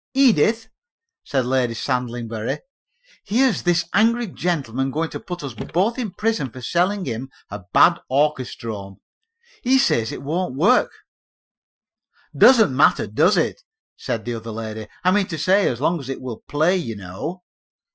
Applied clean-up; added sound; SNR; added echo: classical method Wiener filter.